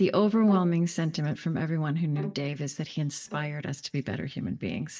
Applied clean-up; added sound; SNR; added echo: neural mask model DeepFilterNet 3.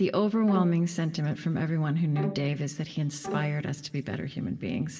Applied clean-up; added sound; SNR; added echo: none; Bowed string instrument; 10 dB; reverberation time 2.5 s.